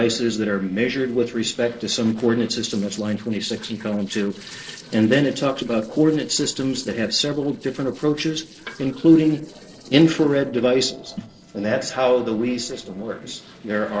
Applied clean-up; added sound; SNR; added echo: neural separator model SepFormer DNS4.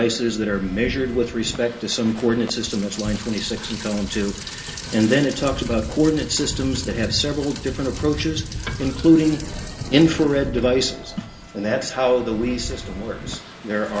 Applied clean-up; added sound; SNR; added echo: none; Rain; 10 dB; reverberation time 0.2 s.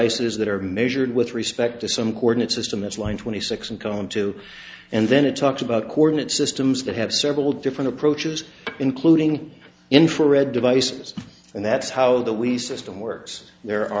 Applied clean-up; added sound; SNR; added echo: none; none; none; none.